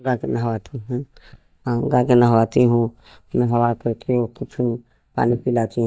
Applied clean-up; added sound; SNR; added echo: neural mask model DeepFilterNet 3.